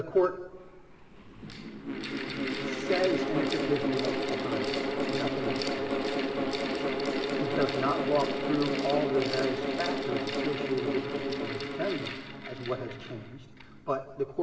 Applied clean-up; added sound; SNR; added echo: none; Mechanical fan; -1 dB; reverberation time 1.6 s.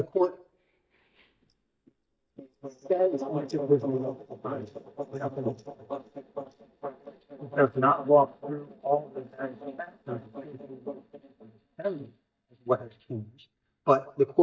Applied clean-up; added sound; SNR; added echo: neural mask model DeepFilterNet 3.